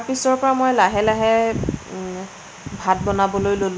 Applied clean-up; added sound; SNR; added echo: none; none; none; none.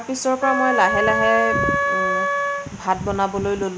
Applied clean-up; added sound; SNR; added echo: none; Wind instrument, woodwind instrument; -1 dB; none.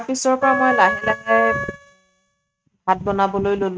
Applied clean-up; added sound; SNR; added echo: neural mask model RNNoise.